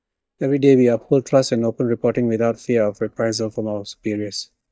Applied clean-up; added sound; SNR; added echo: neural mask model DeepFilterNet 3.